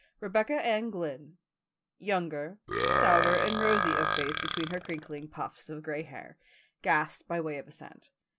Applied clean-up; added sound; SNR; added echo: none; Burping, eructation; -3 dB; none.